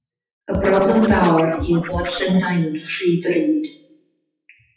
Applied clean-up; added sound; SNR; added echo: classical method WPE with log-MMSE.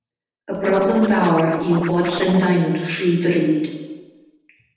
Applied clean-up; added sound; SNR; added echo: neural separator model SepFormer DNS4.